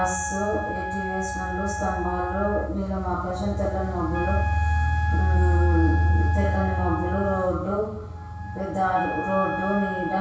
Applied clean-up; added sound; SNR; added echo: none; Wind instrument, woodwind instrument; 9 dB; reverberation time 0.6 s.